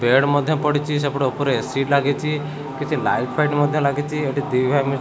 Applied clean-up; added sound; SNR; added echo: none; none; none; none.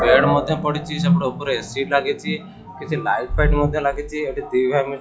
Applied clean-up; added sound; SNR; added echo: classical method log-MMSE.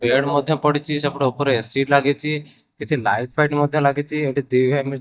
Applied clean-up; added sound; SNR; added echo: neural mask model DeepFilterNet 3.